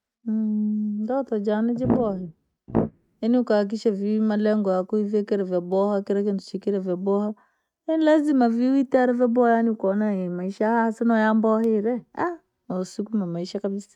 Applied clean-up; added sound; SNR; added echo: neural mask model RNNoise.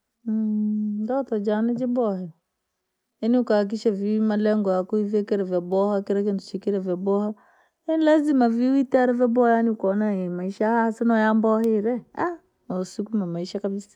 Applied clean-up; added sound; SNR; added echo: none; none; none; none.